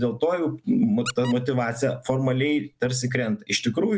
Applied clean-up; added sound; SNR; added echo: none; Squeak; 17 dB; none.